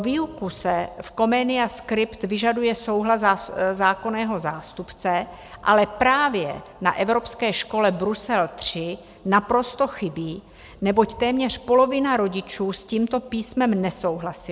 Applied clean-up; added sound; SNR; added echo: none; none; none; none.